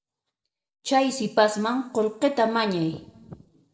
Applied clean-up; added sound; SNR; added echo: neural separator model SepFormer DNS4.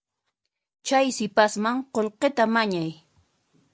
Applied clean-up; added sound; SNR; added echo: none; none; none; none.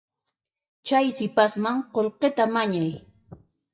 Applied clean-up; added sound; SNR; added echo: classical method WPE with log-MMSE.